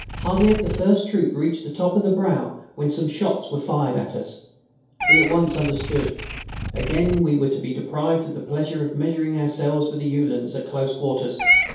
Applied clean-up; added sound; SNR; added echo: none; Meow / Purr; 6 dB; reverberation time 0.7 s.